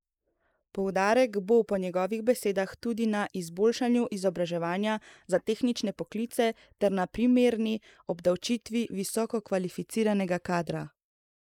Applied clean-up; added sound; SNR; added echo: neural mask model Resemble Enhance denoiser.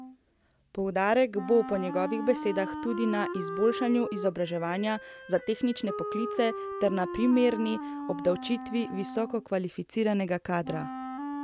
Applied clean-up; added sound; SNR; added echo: none; Wind instrument, woodwind instrument; 9 dB; none.